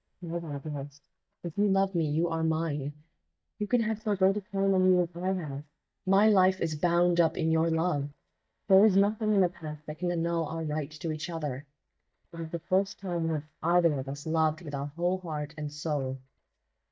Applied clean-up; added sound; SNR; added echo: neural mask model DeepFilterNet 3.